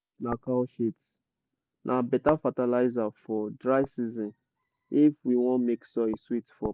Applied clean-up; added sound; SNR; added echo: none; none; none; none.